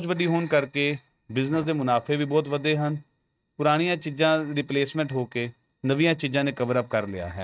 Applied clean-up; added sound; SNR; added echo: neural mask model RNNoise.